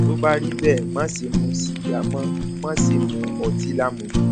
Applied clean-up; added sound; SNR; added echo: none; Fire; -4 dB; none.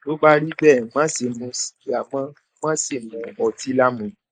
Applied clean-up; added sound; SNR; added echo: neural mask model Resemble Enhance denoiser.